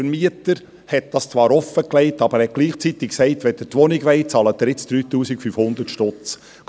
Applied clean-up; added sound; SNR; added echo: none; none; none; none.